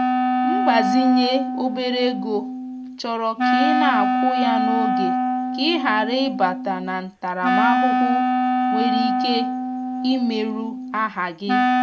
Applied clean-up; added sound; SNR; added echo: none; Wind instrument, woodwind instrument; -3 dB; none.